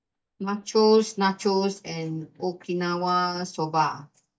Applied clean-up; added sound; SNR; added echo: neural mask model DeepFilterNet 3.